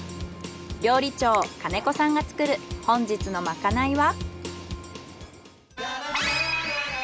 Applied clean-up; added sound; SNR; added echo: none; Finger snapping; 17 dB; none.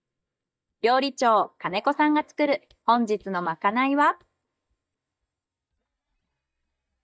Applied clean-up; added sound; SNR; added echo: neural mask model DeepFilterNet 3.